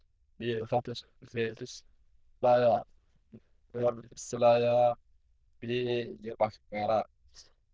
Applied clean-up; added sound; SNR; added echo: neural diffusion model UNIVERSE++.